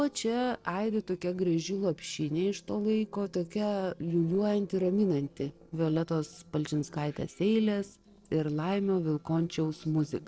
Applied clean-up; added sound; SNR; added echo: neural separator model SepFormer DNS4.